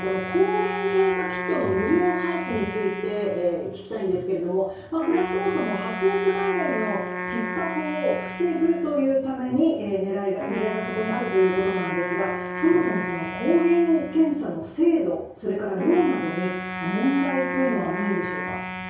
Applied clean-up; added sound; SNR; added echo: none; Wind instrument, woodwind instrument; 8 dB; reverberation time 0.6 s.